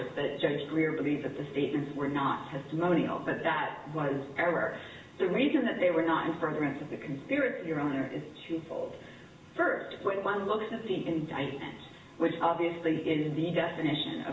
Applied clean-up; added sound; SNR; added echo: none; none; none; reverberation time 0.7 s.